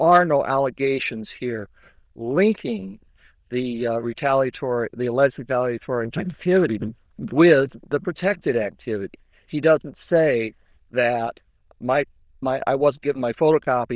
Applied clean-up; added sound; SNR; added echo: neural diffusion model UNIVERSE++.